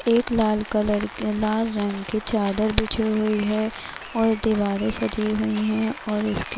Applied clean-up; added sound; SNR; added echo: none; Rain; 15 dB; none.